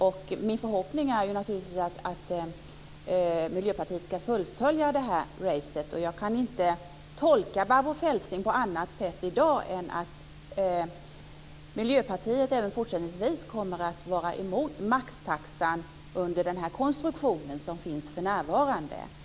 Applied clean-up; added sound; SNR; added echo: none; none; none; none.